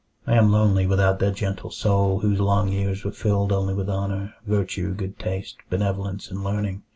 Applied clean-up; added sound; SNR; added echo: none; none; none; none.